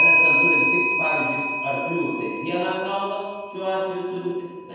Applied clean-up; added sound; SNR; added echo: none; Clock; -4 dB; reverberation time 1.2 s.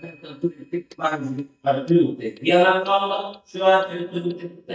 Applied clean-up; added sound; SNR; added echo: neural mask model DeepFilterNet 3.